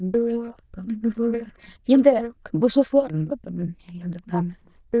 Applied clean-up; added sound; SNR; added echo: neural diffusion model UNIVERSE++.